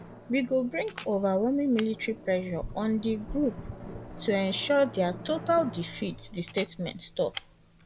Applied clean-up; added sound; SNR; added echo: none; Camera + Drum; 13 dB; none.